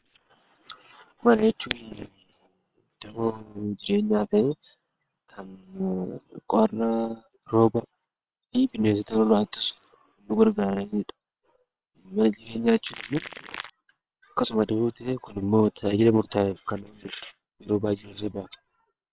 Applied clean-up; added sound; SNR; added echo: neural separator model SepFormer WHAM!.